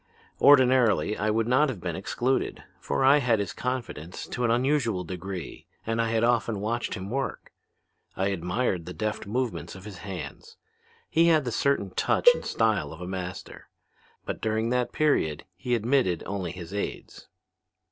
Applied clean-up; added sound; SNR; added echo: none; Cowbell; 0 dB; none.